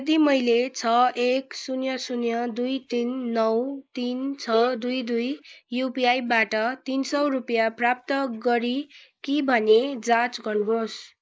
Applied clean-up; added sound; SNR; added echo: neural mask model Resemble Enhance denoiser.